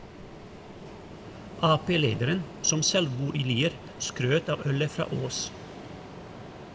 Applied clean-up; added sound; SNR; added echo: none; Ocean; 13 dB; reverberation time 1.0 s.